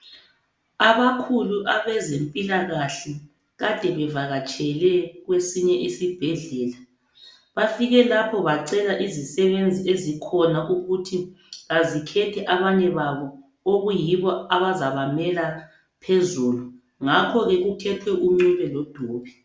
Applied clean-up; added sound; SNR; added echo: none; none; none; none.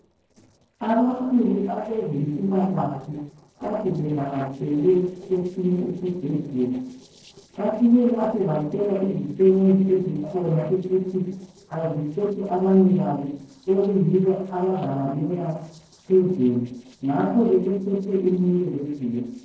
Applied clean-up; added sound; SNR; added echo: neural separator model SepFormer DNS4.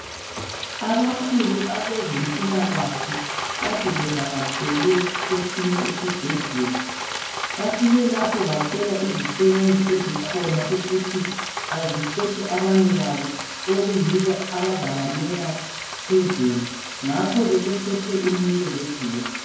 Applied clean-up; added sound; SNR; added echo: none; Frying (food); 6 dB; reverberation time 0.9 s.